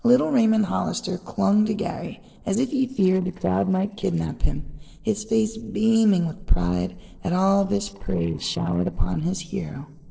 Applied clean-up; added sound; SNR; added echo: neural separator model SepFormer DNS4.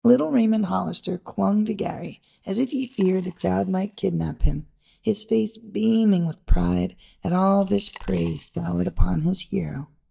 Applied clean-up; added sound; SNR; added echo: neural mask model DeepFilterNet 3.